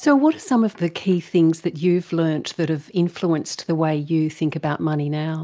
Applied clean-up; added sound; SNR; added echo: none; none; none; none.